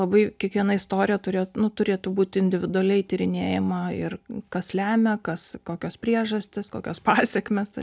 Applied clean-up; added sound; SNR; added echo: none; none; none; none.